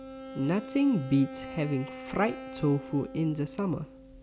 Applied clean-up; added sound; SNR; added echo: none; Wind instrument, woodwind instrument; 13 dB; none.